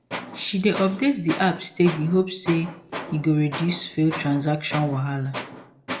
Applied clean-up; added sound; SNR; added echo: none; Tools; 12 dB; reverberation time 0.4 s.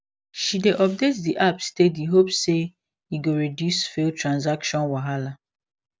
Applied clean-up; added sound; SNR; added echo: none; none; none; none.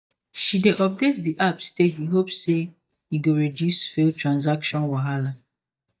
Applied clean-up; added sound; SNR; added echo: neural mask model DeepFilterNet 3.